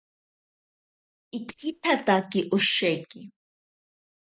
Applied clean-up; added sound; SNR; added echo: neural mask model DeepFilterNet 3.